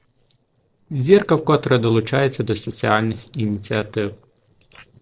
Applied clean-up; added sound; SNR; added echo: neural separator model SepFormer DNS4.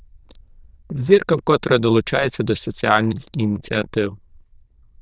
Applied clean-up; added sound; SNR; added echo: neural diffusion model UNIVERSE++.